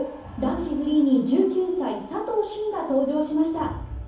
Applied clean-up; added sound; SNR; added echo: none; Crowd; 17 dB; reverberation time 0.7 s.